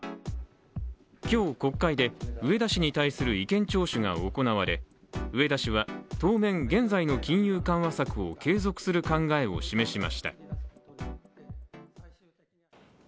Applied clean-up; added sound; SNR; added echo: none; none; none; none.